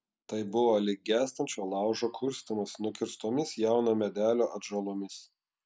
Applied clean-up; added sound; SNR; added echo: none; none; none; none.